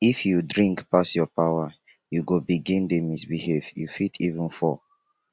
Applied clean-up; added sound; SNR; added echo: none; none; none; none.